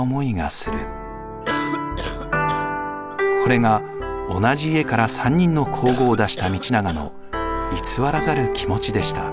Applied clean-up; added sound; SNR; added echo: none; Cough; 12 dB; none.